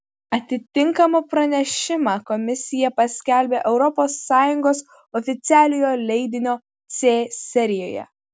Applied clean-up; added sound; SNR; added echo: none; none; none; none.